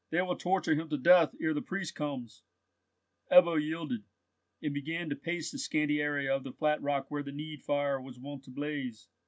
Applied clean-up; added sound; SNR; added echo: none; none; none; none.